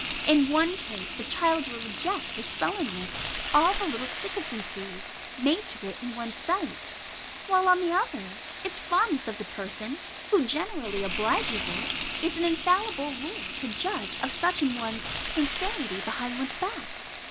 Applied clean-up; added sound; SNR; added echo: none; Frying (food); 6 dB; none.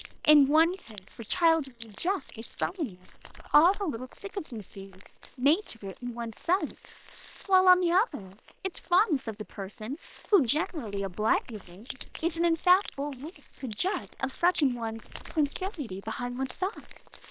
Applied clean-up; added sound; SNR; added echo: neural separator model SepFormer WHAM!.